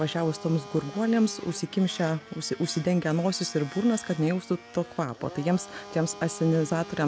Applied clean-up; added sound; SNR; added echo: none; Domestic sounds, home sounds; 17 dB; none.